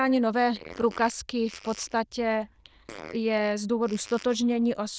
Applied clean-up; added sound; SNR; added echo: neural diffusion model UNIVERSE++.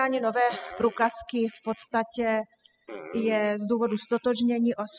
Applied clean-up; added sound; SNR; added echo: classical method spectral subtraction.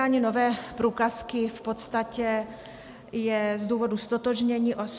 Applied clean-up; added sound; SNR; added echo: none; none; none; none.